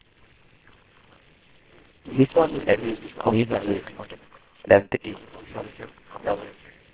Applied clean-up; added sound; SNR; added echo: neural separator model SepFormer WHAMR!.